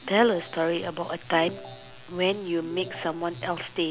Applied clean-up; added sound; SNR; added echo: none; Ringtone / Chime; 19 dB; none.